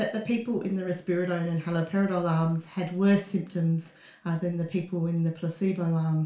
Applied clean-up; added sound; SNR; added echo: none; none; none; reverberation time 0.3 s.